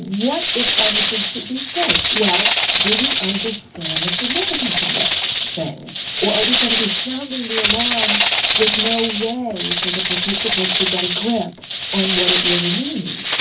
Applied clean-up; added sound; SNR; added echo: none; Rattle / Rattle (instrument); -5 dB; reverberation time 0.3 s.